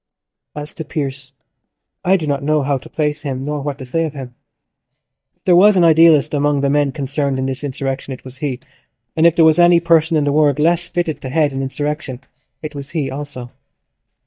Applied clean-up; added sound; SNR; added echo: neural mask model DeepFilterNet 3.